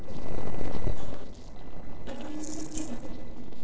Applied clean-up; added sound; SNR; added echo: neural separator model SepFormer DNS4.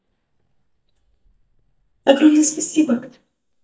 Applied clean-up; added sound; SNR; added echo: neural mask model DeepFilterNet 3.